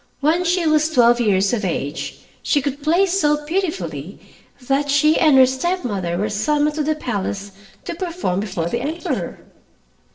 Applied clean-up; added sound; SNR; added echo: neural separator model SepFormer DNS4.